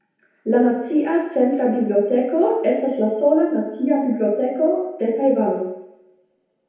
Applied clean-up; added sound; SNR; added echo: none; none; none; reverberation time 1.0 s.